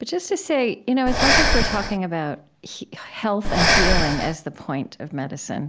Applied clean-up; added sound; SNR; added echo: none; Breathing; -2 dB; none.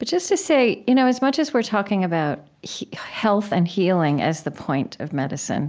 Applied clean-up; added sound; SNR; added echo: none; none; none; none.